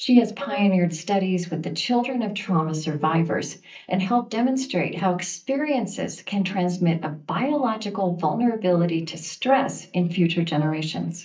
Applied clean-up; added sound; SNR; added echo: neural mask model DeepFilterNet 3.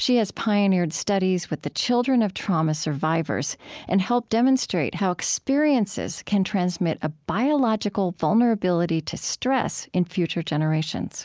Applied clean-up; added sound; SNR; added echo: none; none; none; none.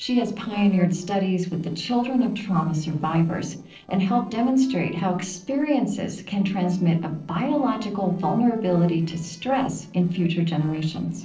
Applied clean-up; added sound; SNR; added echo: neural separator model SepFormer DNS4.